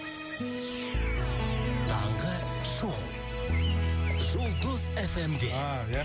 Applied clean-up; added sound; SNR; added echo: none; Bird; 20 dB; none.